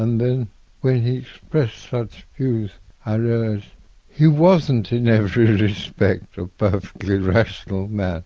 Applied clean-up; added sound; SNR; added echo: none; none; none; none.